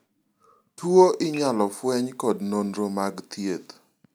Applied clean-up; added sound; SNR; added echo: none; Dishes, pots, and pans / Glass; 19 dB; none.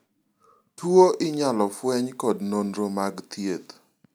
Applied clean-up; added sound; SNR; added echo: none; none; none; none.